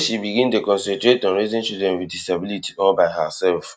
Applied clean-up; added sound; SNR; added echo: none; none; none; none.